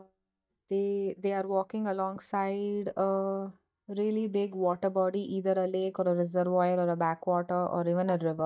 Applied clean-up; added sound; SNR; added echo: neural mask model DeepFilterNet 3.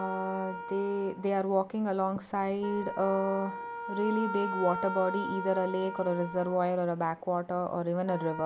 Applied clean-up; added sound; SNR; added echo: none; Wind instrument, woodwind instrument; 9 dB; none.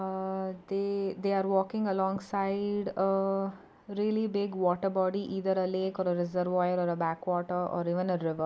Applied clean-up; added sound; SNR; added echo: none; none; none; none.